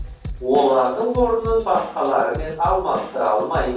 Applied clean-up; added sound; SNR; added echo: none; Drum / Drum kit; 12 dB; reverberation time 0.3 s.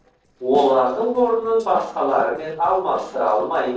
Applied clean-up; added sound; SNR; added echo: neural separator model SepFormer DNS4.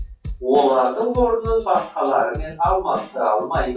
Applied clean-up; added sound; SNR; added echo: classical method WPE with log-MMSE.